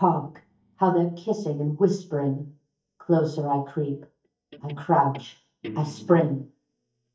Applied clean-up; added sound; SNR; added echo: neural mask model DeepFilterNet 3.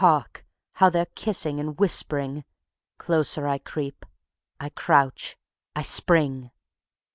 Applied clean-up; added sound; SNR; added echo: none; none; none; none.